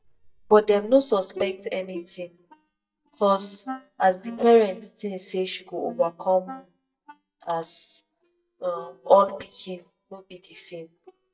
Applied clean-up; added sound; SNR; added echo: neural mask model DeepFilterNet 3.